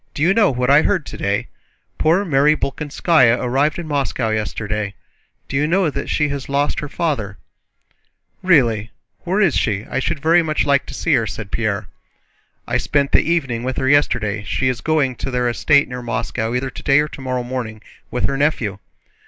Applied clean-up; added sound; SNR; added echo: none; none; none; none.